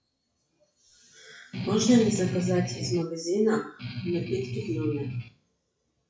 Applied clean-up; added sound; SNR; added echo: classical method WPE with log-MMSE.